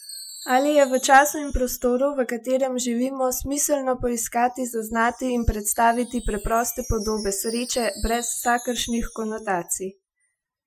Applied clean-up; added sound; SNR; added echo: classical method Wiener filter.